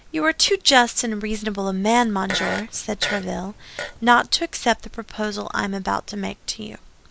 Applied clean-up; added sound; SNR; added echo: none; Fart; 9 dB; none.